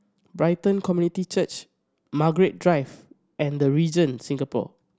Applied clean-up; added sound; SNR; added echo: none; none; none; none.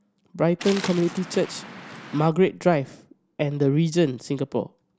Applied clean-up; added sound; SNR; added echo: none; Waves, surf; 15 dB; none.